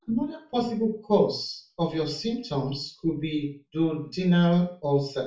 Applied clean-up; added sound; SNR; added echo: none; none; none; reverberation time 0.4 s.